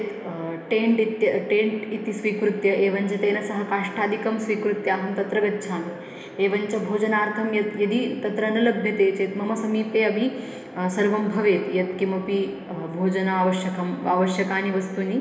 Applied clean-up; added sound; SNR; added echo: none; none; none; reverberation time 1.1 s.